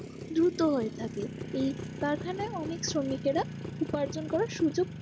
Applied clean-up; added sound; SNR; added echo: none; Motorcycle; 8 dB; none.